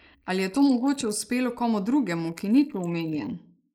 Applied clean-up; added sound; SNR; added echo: neural mask model Resemble Enhance denoiser.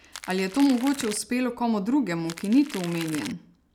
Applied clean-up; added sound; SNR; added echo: none; Crackle; 14 dB; none.